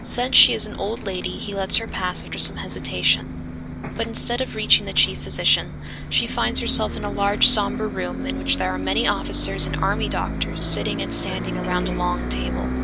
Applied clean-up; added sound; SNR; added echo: none; Bus; 6 dB; none.